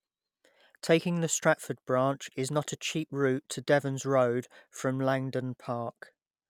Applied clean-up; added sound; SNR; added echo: none; none; none; none.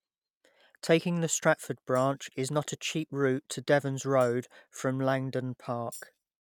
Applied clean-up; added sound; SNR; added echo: neural mask model RNNoise.